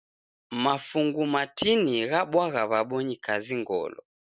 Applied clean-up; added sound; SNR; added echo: none; none; none; none.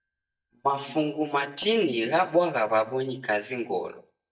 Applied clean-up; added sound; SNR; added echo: neural mask model DeepFilterNet 3.